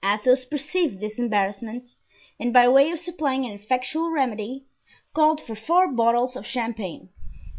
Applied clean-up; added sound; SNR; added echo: none; none; none; none.